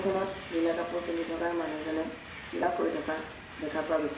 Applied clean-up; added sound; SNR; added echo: none; Train; 12 dB; reverberation time 0.7 s.